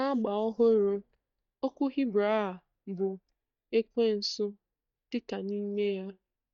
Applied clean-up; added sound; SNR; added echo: neural mask model DeepFilterNet 3.